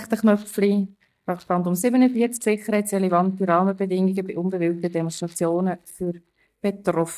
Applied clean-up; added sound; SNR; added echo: neural mask model DeepFilterNet 3.